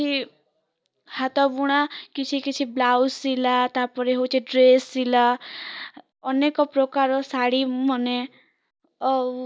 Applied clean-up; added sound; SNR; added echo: none; none; none; none.